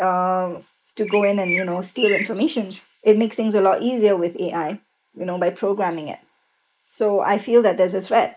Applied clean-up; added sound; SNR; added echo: neural mask model Resemble Enhance denoiser.